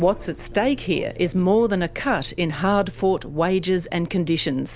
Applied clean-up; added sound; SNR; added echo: none; none; none; none.